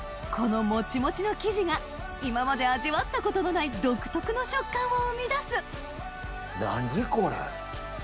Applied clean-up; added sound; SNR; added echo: none; none; none; none.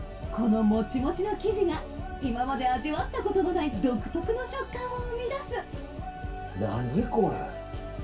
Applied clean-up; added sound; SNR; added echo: none; none; none; reverberation time 0.2 s.